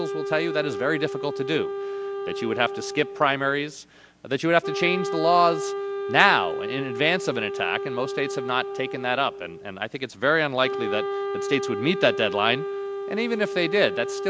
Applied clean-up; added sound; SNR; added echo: none; Wind instrument, woodwind instrument; 6 dB; none.